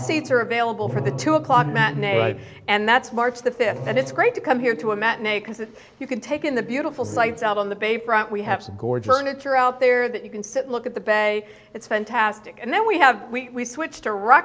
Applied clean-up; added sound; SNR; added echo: none; none; none; none.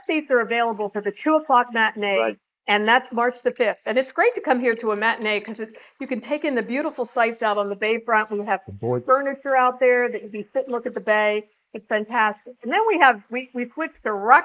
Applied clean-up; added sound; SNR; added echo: neural mask model Resemble Enhance denoiser.